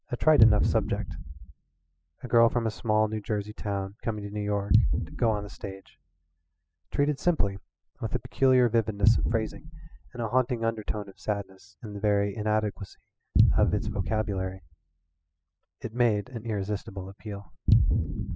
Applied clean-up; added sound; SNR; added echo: classical method spectral subtraction.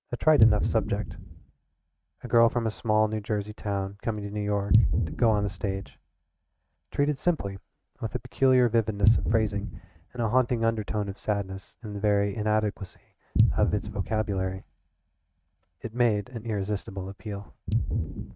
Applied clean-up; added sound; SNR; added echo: neural mask model RNNoise.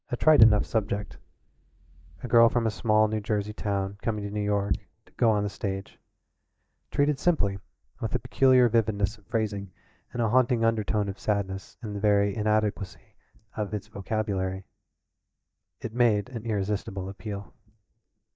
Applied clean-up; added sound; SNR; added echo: neural mask model DeepFilterNet 3.